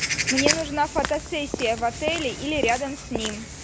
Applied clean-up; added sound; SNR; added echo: none; Walk, footsteps / Bird vocalization, bird call, bird song; 3 dB; none.